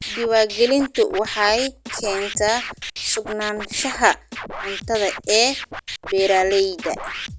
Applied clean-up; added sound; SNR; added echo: none; Scratching (performance technique); 10 dB; none.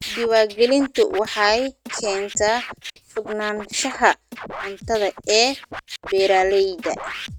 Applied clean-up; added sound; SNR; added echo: neural mask model RNNoise.